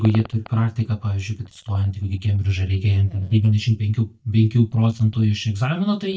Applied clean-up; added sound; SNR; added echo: neural mask model DeepFilterNet 3.